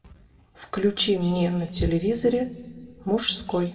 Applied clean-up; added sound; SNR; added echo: none; none; none; reverberation time 1.8 s.